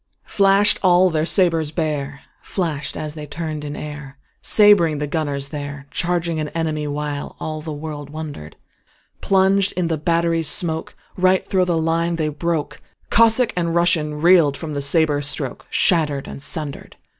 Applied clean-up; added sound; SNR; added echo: none; none; none; none.